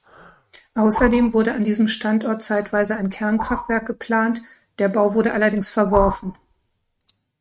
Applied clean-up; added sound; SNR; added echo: neural mask model RNNoise.